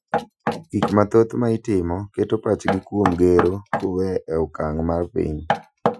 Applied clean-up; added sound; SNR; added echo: classical method Wiener filter.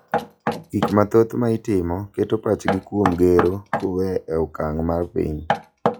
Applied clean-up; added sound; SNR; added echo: classical method log-MMSE.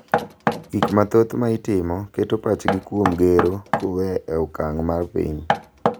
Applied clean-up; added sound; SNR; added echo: none; Knock; 5 dB; none.